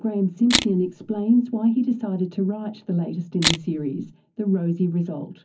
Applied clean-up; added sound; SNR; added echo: none; Camera; 3 dB; reverberation time 0.4 s.